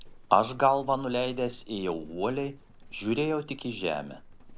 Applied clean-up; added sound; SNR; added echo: none; Livestock, farm animals, working animals; 19 dB; none.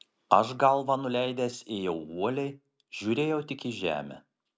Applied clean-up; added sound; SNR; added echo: none; none; none; none.